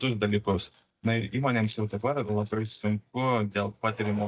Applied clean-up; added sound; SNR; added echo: neural mask model DeepFilterNet 3.